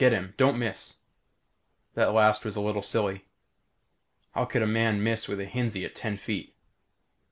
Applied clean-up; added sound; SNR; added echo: none; none; none; none.